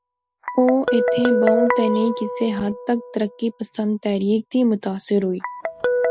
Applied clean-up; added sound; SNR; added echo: none; Guitar; 3 dB; none.